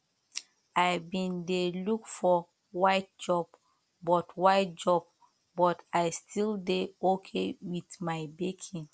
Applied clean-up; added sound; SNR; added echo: none; none; none; none.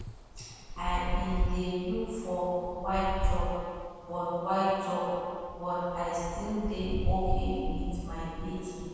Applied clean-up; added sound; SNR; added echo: none; Wind; 1 dB; reverberation time 2.1 s.